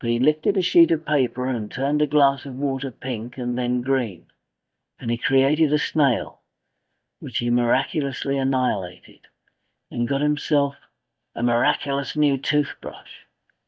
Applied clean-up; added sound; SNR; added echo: neural mask model DeepFilterNet 3.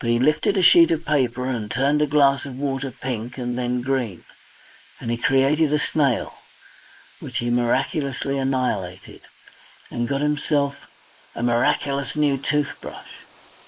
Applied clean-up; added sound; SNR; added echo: neural mask model Resemble Enhance denoiser.